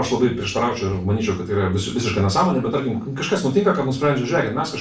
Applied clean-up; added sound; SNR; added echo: none; none; none; reverberation time 0.4 s.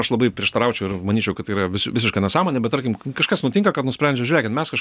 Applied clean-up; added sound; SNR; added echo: none; none; none; none.